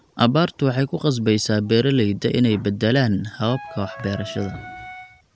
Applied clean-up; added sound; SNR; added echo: none; Wind instrument, woodwind instrument; 16 dB; none.